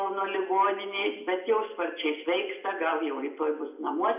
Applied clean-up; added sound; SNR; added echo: none; none; none; reverberation time 0.7 s.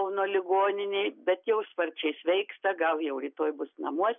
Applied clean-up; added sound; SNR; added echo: none; none; none; none.